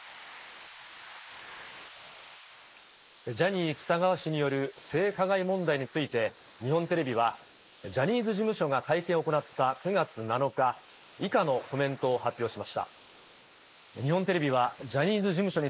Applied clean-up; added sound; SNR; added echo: neural mask model Resemble Enhance denoiser.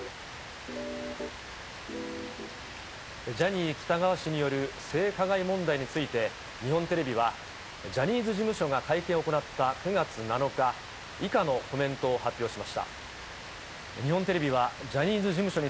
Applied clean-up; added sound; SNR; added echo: none; Rain; 12 dB; none.